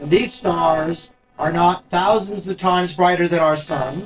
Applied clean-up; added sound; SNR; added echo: neural separator model SepFormer DNS4.